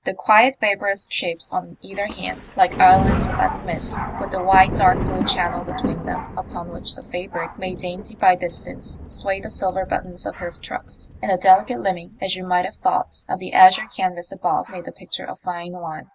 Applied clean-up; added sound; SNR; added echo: none; Thunder; 9 dB; none.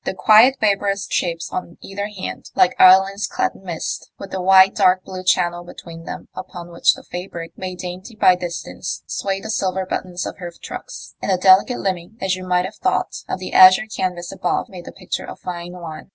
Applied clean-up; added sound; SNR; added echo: none; none; none; none.